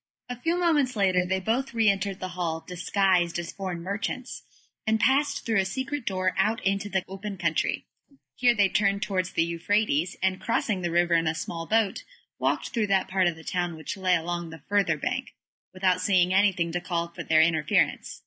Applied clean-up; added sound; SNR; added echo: neural mask model Resemble Enhance denoiser.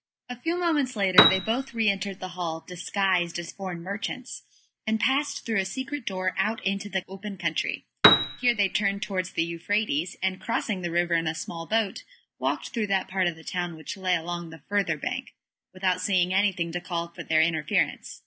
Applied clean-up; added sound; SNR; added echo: none; Piano; -4 dB; none.